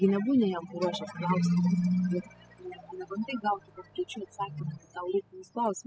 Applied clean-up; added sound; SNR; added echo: classical method spectral subtraction.